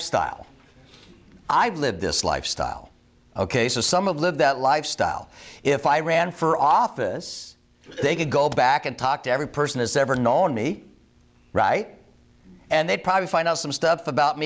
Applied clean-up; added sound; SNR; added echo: none; none; none; none.